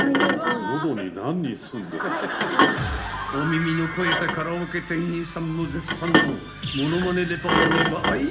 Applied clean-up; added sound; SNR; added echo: none; Thump, thud; 1 dB; reverberation time 0.4 s.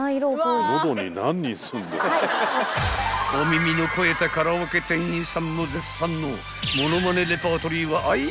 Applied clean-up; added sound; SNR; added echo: none; none; none; none.